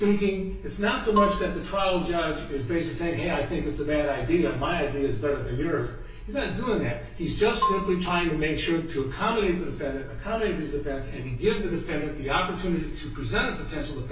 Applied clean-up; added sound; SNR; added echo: none; Marimba, xylophone; 6 dB; reverberation time 0.2 s.